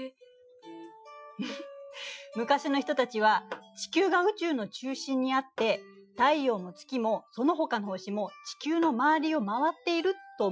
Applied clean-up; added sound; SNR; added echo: classical method Wiener filter.